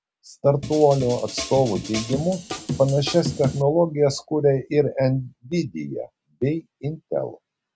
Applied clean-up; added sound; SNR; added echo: none; Drum kit; 8 dB; none.